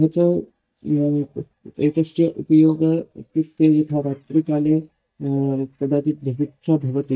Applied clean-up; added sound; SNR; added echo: neural mask model DeepFilterNet 3.